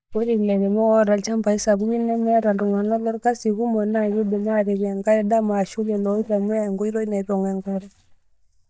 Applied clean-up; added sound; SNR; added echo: neural mask model DeepFilterNet 3.